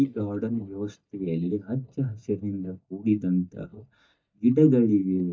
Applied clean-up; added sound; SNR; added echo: neural mask model DeepFilterNet 3.